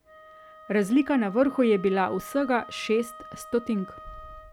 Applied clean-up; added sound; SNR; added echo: none; Wind instrument, woodwind instrument; 18 dB; none.